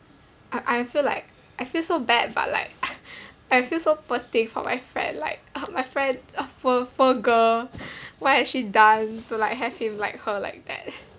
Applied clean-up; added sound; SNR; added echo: none; none; none; none.